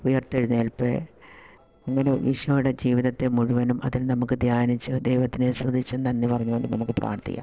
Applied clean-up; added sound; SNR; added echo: neural separator model SepFormer DNS4.